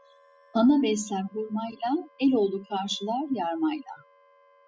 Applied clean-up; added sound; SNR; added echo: classical method spectral subtraction.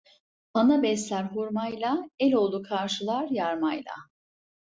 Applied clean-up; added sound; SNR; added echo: none; none; none; none.